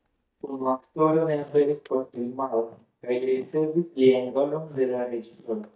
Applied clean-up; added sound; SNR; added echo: neural mask model DeepFilterNet 3.